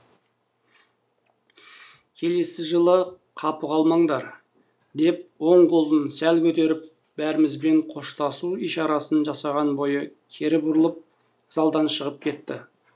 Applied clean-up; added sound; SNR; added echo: none; none; none; none.